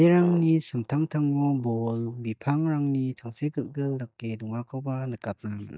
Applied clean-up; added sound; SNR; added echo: neural mask model DeepFilterNet 3.